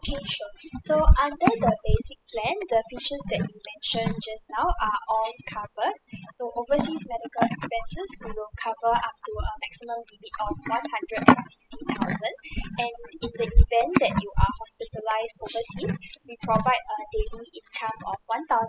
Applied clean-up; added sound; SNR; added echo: classical method spectral subtraction.